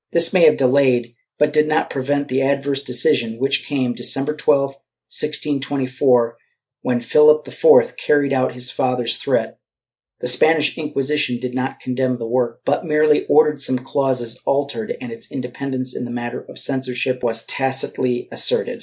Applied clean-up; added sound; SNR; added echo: neural mask model Resemble Enhance denoiser.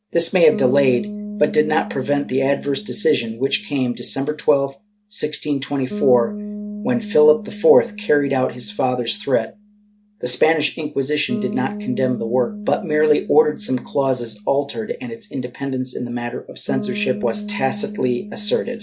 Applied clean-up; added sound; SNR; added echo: none; Bass guitar; 12 dB; none.